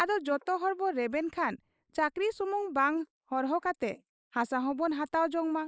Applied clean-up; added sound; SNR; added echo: neural mask model Resemble Enhance denoiser.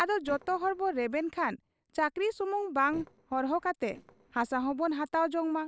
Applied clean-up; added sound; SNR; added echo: neural separator model SepFormer DNS4.